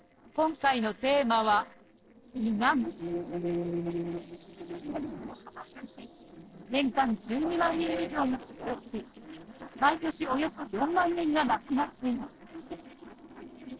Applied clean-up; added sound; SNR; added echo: neural separator model SepFormer DNS4.